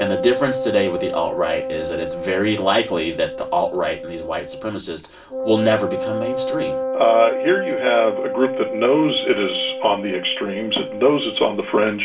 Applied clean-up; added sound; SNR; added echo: none; Wind instrument, woodwind instrument; 5 dB; reverberation time 0.3 s.